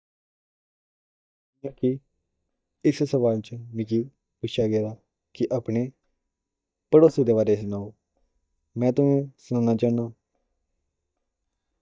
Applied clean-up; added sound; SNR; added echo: neural mask model DeepFilterNet 3.